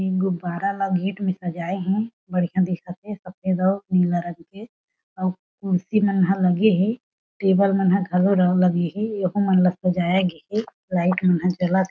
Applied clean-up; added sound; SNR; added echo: none; none; none; none.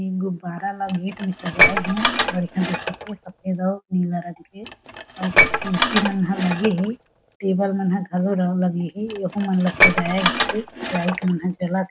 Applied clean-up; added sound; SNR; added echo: none; Dishes, pots, and pans; -1 dB; none.